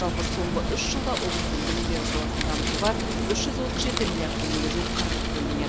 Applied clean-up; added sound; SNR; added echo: none; Wind; -5 dB; none.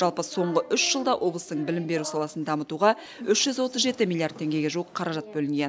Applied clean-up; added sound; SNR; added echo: none; none; none; none.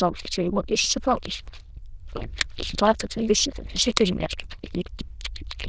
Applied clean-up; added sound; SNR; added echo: neural diffusion model UNIVERSE++.